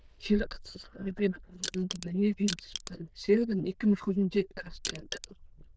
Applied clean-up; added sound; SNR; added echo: neural diffusion model UNIVERSE++.